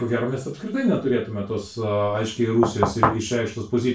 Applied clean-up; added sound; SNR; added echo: none; Knock / Wood; -1 dB; reverberation time 0.2 s.